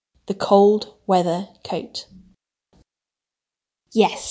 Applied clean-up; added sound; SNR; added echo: none; none; none; none.